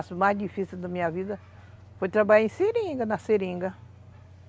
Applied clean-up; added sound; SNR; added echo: none; none; none; none.